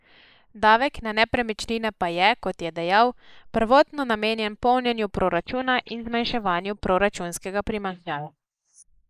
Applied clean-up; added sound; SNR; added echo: neural mask model Resemble Enhance denoiser.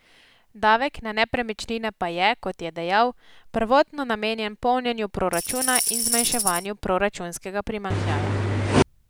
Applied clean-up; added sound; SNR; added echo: none; Tambourine + Engine; -2 dB; none.